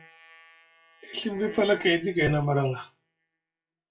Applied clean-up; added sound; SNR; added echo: classical method WPE with log-MMSE.